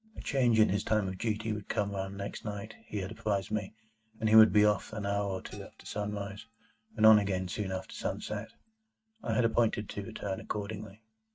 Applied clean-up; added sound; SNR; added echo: neural mask model RNNoise.